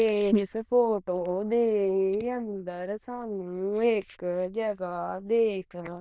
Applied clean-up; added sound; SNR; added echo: neural diffusion model UNIVERSE++.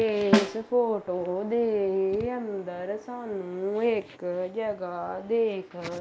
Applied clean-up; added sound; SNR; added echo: none; Snare drum; 1 dB; none.